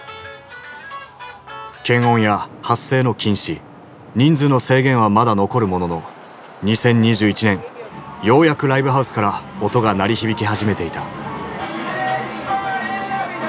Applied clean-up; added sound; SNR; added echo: none; none; none; none.